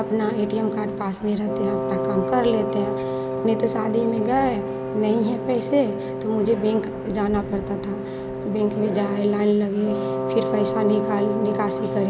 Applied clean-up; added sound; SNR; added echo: none; Wind instrument, woodwind instrument; 4 dB; none.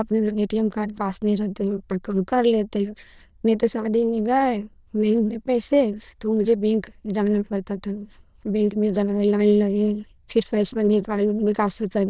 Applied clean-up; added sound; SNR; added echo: neural diffusion model UNIVERSE++.